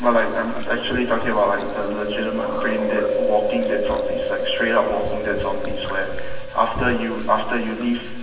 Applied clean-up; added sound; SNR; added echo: none; Chewing, mastication; 4 dB; reverberation time 1.4 s.